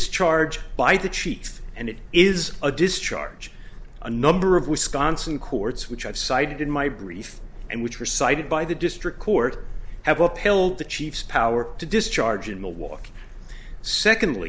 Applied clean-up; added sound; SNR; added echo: none; none; none; none.